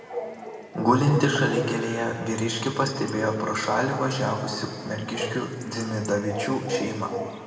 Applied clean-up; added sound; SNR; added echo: none; Bark / Chatter / Chirp, tweet / Livestock, farm animals, working animals; 10 dB; reverberation time 2.0 s.